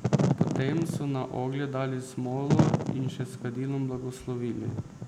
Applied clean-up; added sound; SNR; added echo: none; Wind / Fire; -1 dB; none.